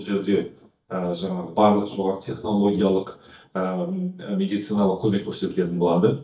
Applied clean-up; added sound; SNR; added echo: neural mask model DeepFilterNet 3.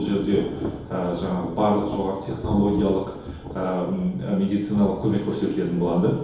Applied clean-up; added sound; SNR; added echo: none; Thunder / Rain; 11 dB; reverberation time 2.2 s.